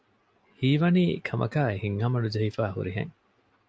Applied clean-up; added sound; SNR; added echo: none; none; none; none.